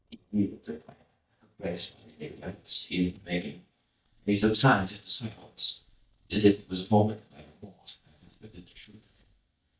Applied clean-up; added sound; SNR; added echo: neural mask model DeepFilterNet 3.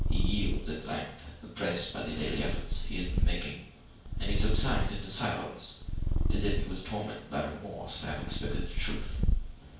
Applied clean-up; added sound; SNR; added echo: none; Purr; -4 dB; reverberation time 0.5 s.